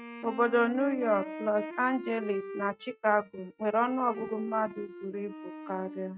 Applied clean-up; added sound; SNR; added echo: neural mask model RNNoise.